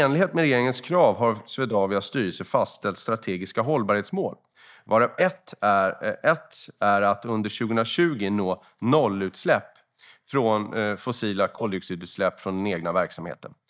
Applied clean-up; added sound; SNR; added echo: neural mask model DeepFilterNet 3.